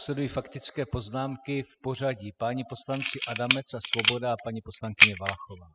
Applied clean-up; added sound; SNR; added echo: classical method spectral subtraction.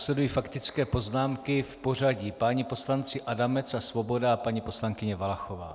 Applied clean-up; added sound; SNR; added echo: none; none; none; none.